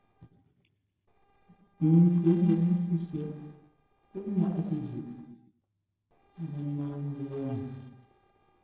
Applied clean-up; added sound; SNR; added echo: neural separator model SepFormer DNS4.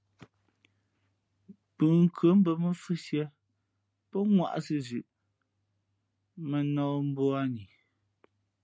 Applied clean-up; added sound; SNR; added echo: none; none; none; none.